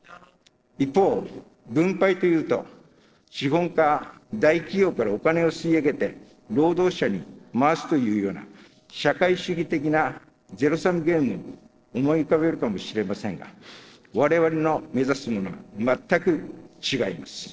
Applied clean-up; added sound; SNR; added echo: neural separator model SepFormer DNS4.